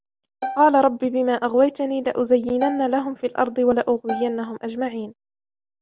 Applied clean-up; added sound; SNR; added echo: none; Bowed string instrument; 12 dB; none.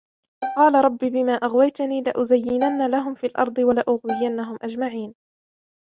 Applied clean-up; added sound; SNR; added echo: neural mask model RNNoise.